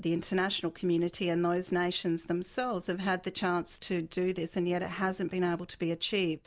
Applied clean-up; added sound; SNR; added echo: none; none; none; none.